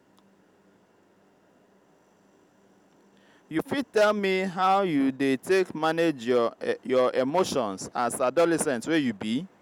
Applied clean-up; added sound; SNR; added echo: none; none; none; none.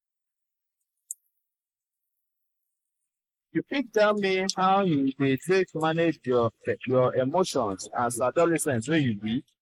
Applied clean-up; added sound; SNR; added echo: neural mask model Resemble Enhance denoiser.